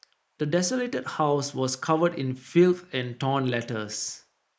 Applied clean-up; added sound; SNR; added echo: neural mask model Resemble Enhance denoiser.